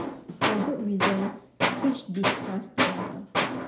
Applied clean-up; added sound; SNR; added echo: none; Tools; -3 dB; reverberation time 0.5 s.